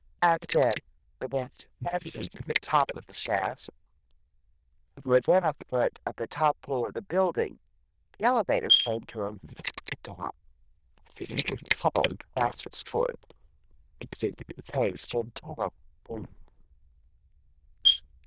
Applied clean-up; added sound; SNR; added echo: neural diffusion model UNIVERSE++.